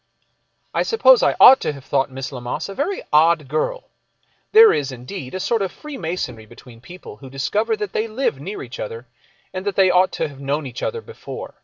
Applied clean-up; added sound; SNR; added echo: none; none; none; none.